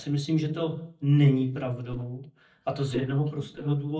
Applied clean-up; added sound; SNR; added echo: neural mask model DeepFilterNet 3.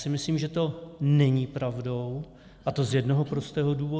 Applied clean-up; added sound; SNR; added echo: none; none; none; none.